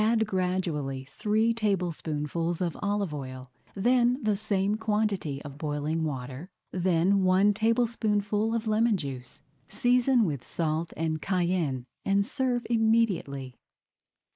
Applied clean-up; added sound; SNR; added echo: neural mask model Resemble Enhance denoiser.